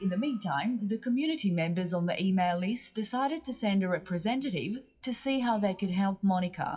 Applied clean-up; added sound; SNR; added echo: classical method WPE with log-MMSE.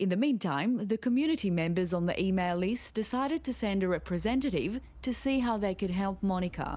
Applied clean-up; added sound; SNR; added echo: none; none; none; none.